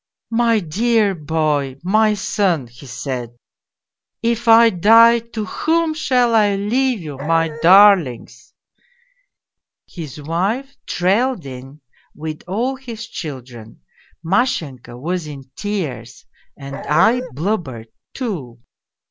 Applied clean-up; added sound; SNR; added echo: none; Dog; 9 dB; none.